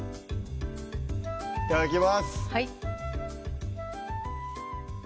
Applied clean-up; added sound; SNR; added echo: none; none; none; none.